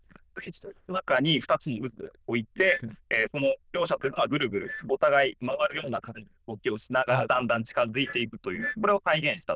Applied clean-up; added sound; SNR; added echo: neural diffusion model UNIVERSE++.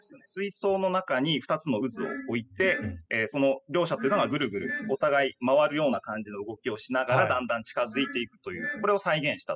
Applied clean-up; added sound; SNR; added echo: classical method spectral subtraction.